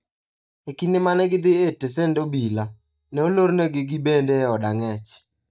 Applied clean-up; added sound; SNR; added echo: neural mask model DeepFilterNet 3.